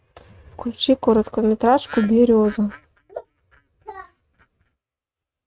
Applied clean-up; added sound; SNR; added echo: neural mask model RNNoise.